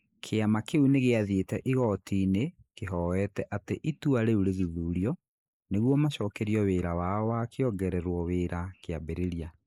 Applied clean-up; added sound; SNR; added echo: neural mask model Resemble Enhance denoiser.